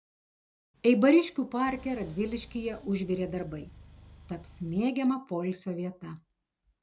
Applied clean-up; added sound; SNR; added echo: none; Engine; 20 dB; none.